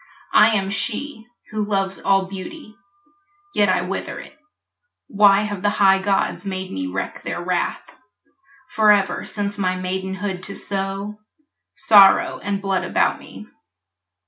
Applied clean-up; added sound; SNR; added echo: none; none; none; none.